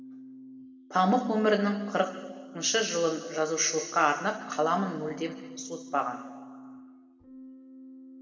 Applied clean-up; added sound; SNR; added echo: none; Keyboard (musical); 17 dB; reverberation time 2.0 s.